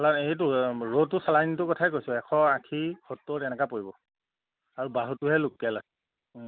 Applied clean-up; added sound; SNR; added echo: none; none; none; none.